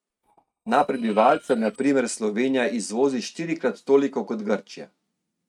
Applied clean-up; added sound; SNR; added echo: neural mask model RNNoise.